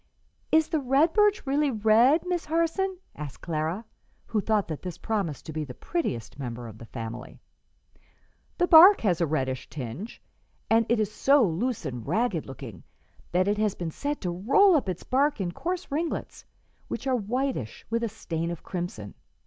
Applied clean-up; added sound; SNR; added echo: none; none; none; none.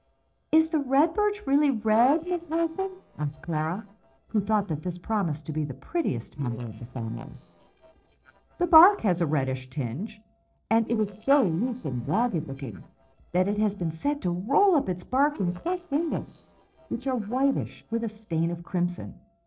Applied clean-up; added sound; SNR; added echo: neural separator model SepFormer DNS4.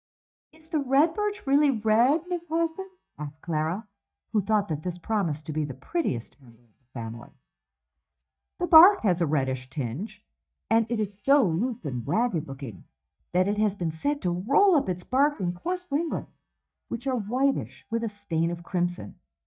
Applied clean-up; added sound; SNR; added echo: neural mask model DeepFilterNet 3.